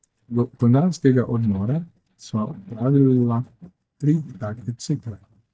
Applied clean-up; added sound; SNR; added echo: neural mask model DeepFilterNet 3.